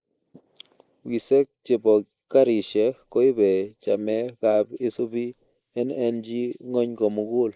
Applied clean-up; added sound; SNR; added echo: neural mask model Resemble Enhance denoiser.